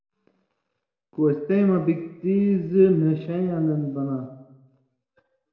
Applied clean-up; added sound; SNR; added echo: none; none; none; reverberation time 0.9 s.